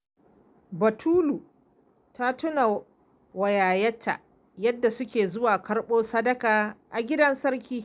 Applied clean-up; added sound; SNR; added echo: none; none; none; none.